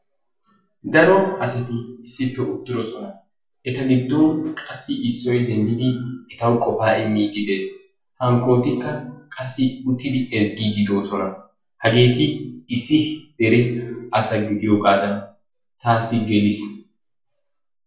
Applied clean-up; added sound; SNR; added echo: none; none; none; reverberation time 0.3 s.